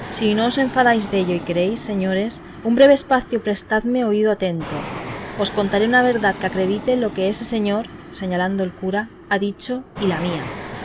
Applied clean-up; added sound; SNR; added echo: none; Fixed-wing aircraft, airplane; 13 dB; none.